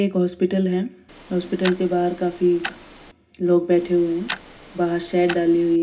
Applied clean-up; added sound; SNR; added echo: none; Tick-tock; 15 dB; reverberation time 0.4 s.